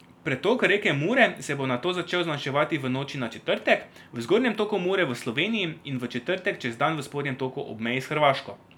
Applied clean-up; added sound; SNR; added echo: none; none; none; none.